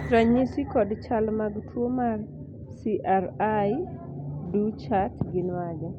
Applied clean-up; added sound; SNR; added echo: none; none; none; none.